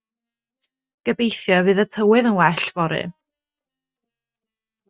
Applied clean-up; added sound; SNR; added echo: neural mask model DeepFilterNet 3.